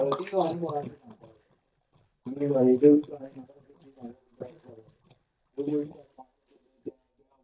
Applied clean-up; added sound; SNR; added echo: neural mask model DeepFilterNet 3.